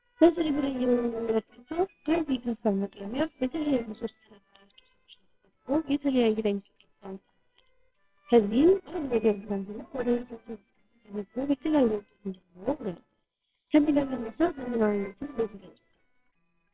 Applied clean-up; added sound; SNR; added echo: neural separator model SepFormer WHAMR!.